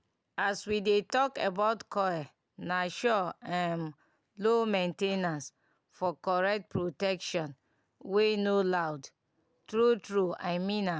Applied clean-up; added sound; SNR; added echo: none; none; none; none.